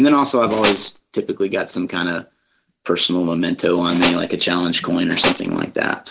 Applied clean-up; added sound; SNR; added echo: none; Tools; 4 dB; none.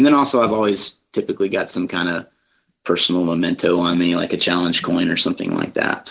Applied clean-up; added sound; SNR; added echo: none; none; none; none.